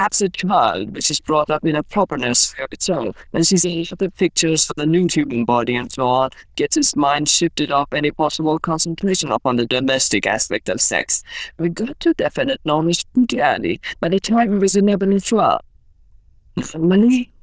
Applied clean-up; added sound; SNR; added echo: neural diffusion model UNIVERSE++.